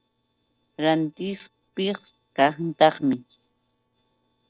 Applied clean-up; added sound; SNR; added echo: neural separator model SepFormer DNS4.